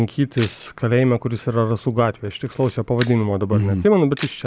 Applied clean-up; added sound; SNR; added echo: none; Camera; 18 dB; none.